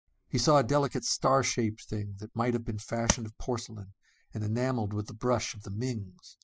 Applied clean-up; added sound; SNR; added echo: classical method spectral subtraction.